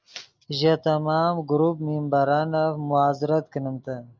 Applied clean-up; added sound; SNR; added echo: none; none; none; none.